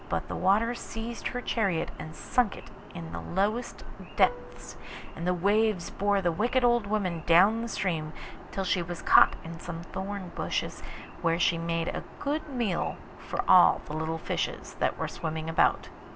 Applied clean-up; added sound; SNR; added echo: none; Aircraft + Plucked string instrument; 17 dB; none.